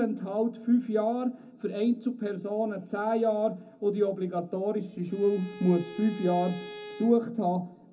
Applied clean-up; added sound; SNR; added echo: none; Bowed string instrument; 16 dB; reverberation time 0.3 s.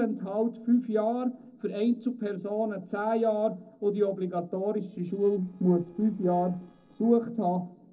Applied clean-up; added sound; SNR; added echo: neural separator model SepFormer DNS4.